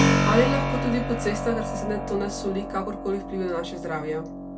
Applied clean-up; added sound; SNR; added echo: none; Keyboard (musical); -1 dB; reverberation time 0.2 s.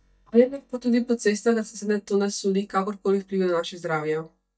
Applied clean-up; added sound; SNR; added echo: neural mask model DeepFilterNet 3.